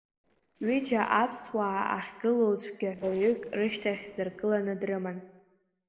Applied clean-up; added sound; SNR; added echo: neural separator model SepFormer DNS4.